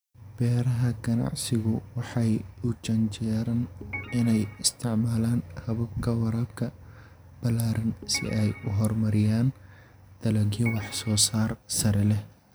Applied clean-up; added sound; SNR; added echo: none; Organ; 14 dB; none.